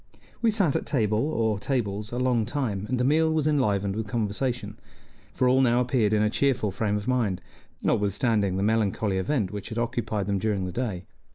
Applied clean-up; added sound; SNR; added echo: neural mask model Resemble Enhance denoiser.